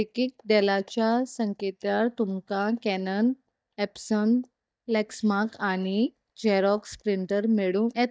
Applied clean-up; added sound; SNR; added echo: neural mask model DeepFilterNet 3.